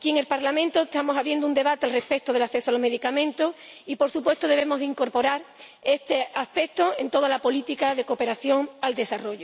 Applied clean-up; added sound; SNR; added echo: none; Tambourine; 15 dB; none.